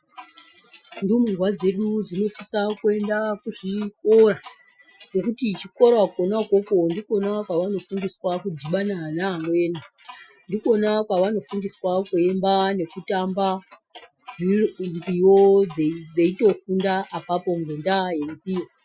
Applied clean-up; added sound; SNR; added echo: classical method Wiener filter.